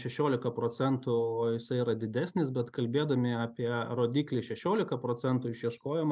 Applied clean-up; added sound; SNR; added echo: none; none; none; none.